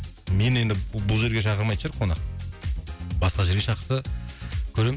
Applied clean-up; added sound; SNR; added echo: none; none; none; none.